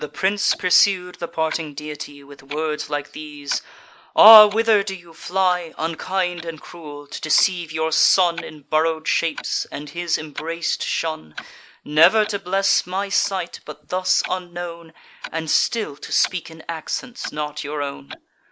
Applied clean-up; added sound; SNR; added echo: neural mask model Resemble Enhance denoiser.